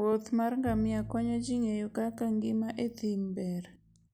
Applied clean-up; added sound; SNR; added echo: none; Bowed string instrument; 15 dB; none.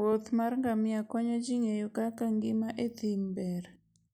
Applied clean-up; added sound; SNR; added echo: neural mask model DeepFilterNet 3.